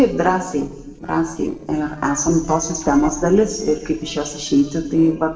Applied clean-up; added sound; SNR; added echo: neural separator model SepFormer DNS4.